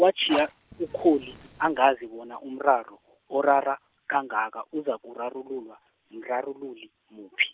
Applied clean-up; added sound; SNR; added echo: none; Fire; 17 dB; none.